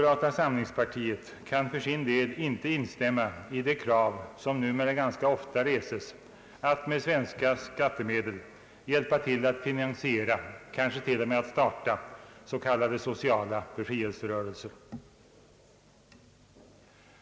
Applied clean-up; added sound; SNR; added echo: none; none; none; none.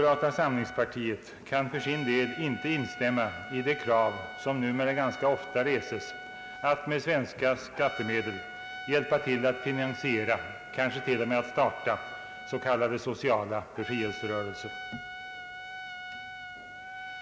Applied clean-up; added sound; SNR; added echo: none; Trumpet; 12 dB; none.